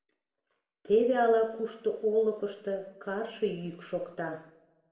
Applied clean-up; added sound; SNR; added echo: none; none; none; reverberation time 0.8 s.